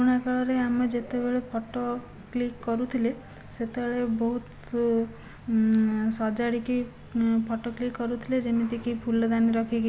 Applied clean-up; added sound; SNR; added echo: none; none; none; none.